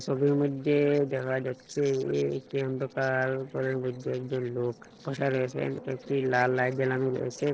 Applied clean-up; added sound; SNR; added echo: neural separator model SepFormer DNS4.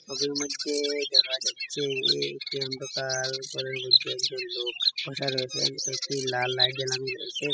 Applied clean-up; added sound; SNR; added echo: classical method spectral subtraction.